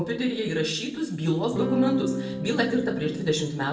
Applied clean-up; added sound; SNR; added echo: none; Electric guitar / Strum; 4 dB; reverberation time 0.6 s.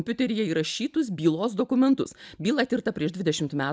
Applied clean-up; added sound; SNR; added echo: none; none; none; none.